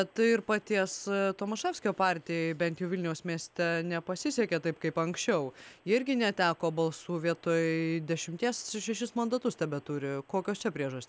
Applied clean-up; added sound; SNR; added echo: none; none; none; none.